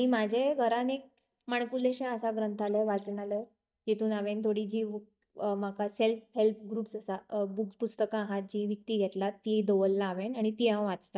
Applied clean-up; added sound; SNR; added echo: neural mask model DeepFilterNet 3.